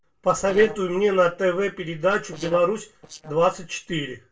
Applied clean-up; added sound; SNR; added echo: neural separator model SepFormer DNS4.